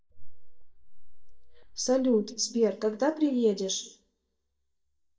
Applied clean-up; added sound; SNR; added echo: neural mask model DeepFilterNet 3.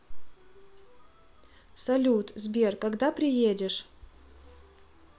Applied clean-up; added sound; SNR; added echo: none; none; none; none.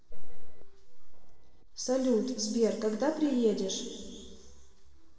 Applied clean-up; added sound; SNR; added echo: neural separator model SepFormer DNS4.